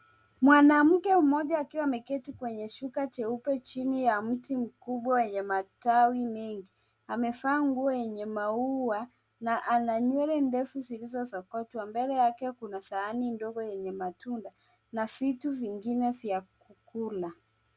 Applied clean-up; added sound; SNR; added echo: none; none; none; none.